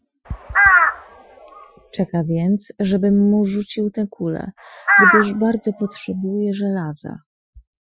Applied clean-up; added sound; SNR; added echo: classical method Wiener filter.